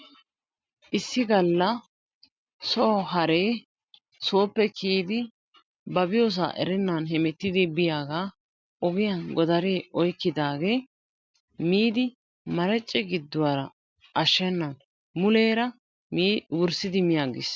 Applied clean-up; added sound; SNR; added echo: none; none; none; none.